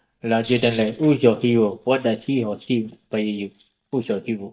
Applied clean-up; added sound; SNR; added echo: neural mask model DeepFilterNet 3.